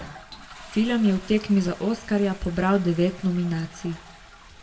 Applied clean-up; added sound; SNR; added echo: none; Toilet flush; 18 dB; reverberation time 0.5 s.